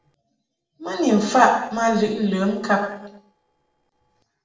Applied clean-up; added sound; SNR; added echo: neural separator model SepFormer DNS4.